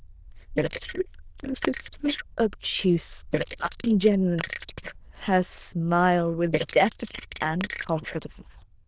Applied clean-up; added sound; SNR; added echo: neural diffusion model UNIVERSE++.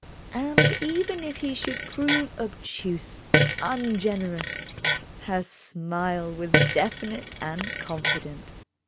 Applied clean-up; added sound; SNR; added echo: none; Fart; -2 dB; none.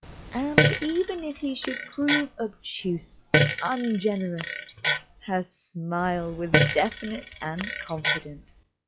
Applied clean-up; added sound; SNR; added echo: classical method log-MMSE.